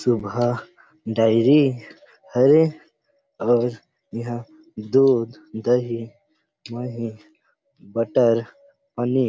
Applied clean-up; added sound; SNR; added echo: none; none; none; none.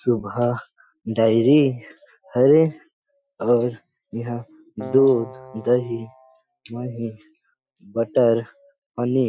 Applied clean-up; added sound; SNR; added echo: classical method Wiener filter.